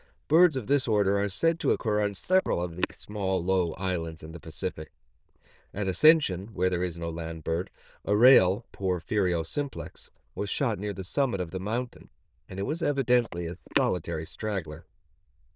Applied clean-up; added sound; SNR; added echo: neural diffusion model UNIVERSE++.